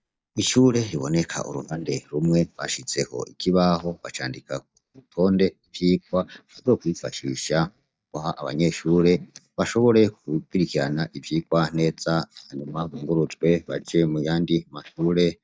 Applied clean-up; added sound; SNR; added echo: neural mask model DeepFilterNet 3.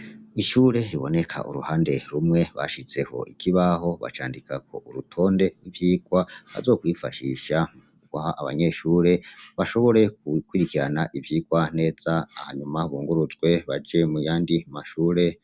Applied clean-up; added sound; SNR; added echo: none; none; none; none.